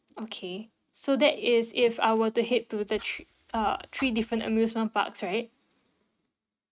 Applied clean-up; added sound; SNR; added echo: neural mask model RNNoise.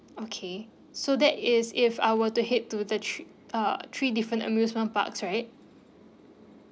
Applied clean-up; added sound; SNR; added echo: none; none; none; none.